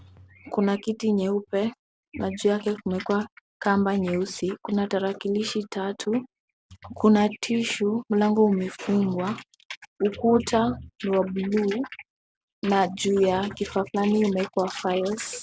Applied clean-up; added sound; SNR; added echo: none; none; none; none.